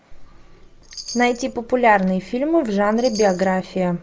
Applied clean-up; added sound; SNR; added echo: none; Chime; 18 dB; none.